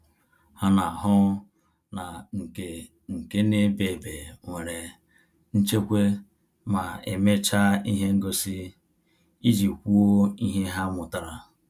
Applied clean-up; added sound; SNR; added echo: none; none; none; none.